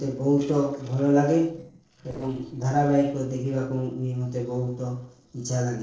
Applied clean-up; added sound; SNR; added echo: neural separator model SepFormer DNS4.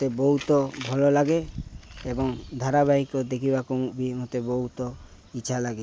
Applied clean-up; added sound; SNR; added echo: none; none; none; none.